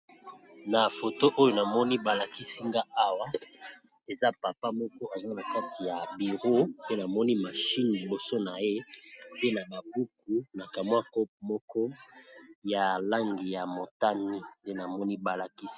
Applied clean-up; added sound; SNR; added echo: none; none; none; none.